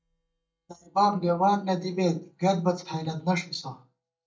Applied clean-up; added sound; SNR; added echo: neural mask model DeepFilterNet 3.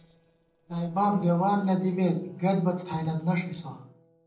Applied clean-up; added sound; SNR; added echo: neural separator model SepFormer DNS4.